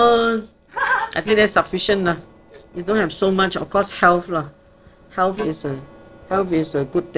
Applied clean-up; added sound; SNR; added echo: neural separator model SepFormer DNS4.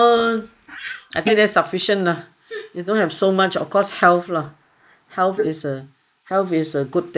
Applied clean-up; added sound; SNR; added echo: neural mask model Resemble Enhance denoiser.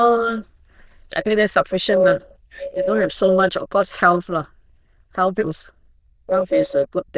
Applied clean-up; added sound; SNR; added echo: neural diffusion model UNIVERSE++.